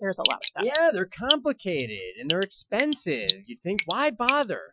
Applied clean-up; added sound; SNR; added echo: classical method Wiener filter.